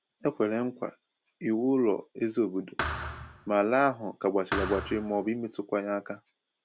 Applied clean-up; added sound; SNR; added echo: none; Thump, thud; 7 dB; none.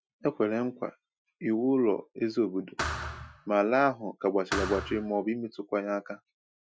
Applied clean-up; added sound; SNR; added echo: classical method Wiener filter.